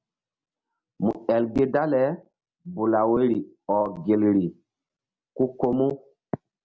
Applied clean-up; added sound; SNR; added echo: none; none; none; none.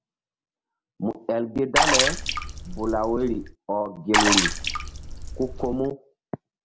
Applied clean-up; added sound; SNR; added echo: none; Water / Splash, splatter; -3 dB; none.